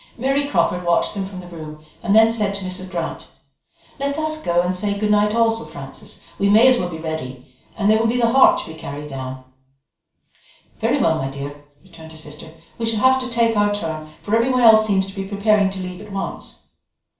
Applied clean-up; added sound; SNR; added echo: none; none; none; reverberation time 0.5 s.